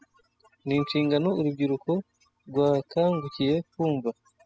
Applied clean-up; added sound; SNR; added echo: classical method spectral subtraction.